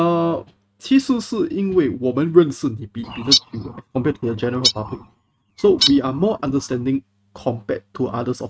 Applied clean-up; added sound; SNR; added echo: neural mask model RNNoise.